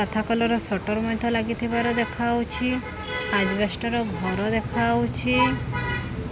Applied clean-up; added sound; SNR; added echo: none; none; none; none.